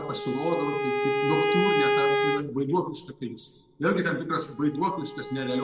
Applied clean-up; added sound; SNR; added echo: none; Bowed string instrument; 0 dB; reverberation time 0.6 s.